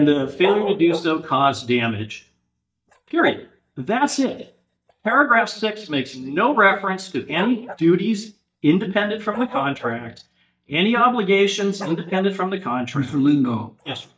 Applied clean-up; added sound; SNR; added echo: neural mask model DeepFilterNet 3.